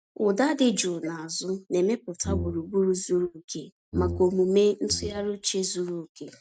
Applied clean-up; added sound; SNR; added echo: neural mask model RNNoise.